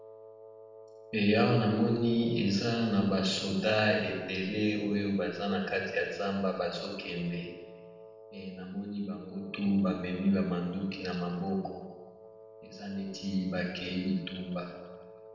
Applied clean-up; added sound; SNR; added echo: none; Wind instrument, woodwind instrument; 19 dB; reverberation time 1.1 s.